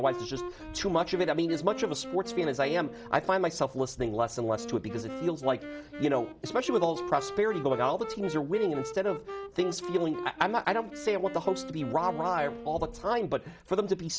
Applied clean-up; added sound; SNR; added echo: none; Wind instrument, woodwind instrument; 11 dB; none.